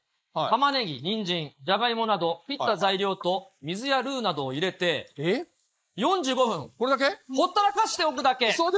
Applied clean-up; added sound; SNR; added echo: neural mask model Resemble Enhance denoiser.